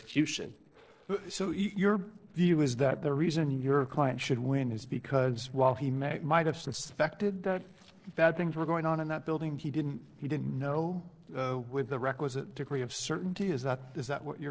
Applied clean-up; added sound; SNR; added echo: neural separator model SepFormer DNS4.